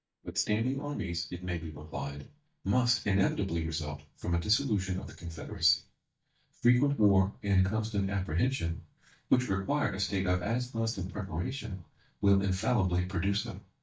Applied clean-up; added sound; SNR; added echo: neural mask model DeepFilterNet 3.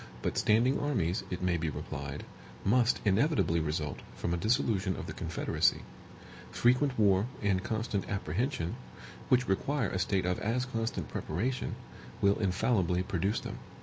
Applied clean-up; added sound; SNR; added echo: none; none; none; none.